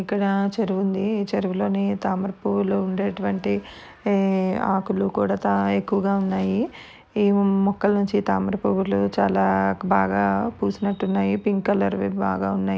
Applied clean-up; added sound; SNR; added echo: none; none; none; none.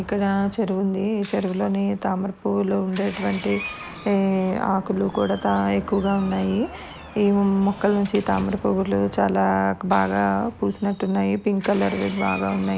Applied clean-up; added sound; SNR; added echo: none; Door; 16 dB; none.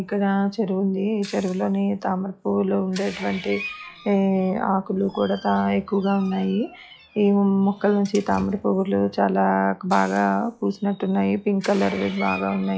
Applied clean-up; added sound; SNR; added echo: classical method log-MMSE.